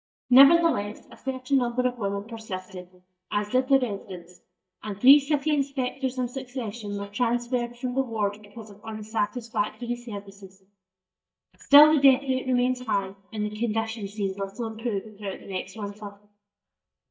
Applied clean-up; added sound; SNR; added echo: neural mask model DeepFilterNet 3.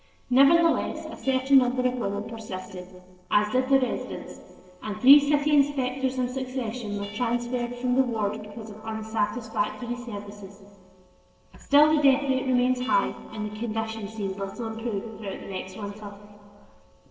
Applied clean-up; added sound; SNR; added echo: neural separator model SepFormer DNS4.